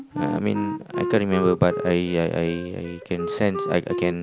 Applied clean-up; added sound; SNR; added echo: none; Wind instrument, woodwind instrument; 7 dB; none.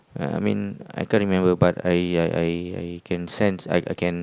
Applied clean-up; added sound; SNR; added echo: none; none; none; none.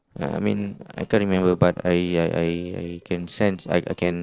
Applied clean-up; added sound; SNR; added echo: neural separator model SepFormer DNS4.